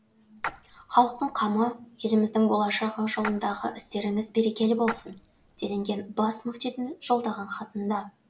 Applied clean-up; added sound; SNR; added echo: none; Splash, splatter; 13 dB; none.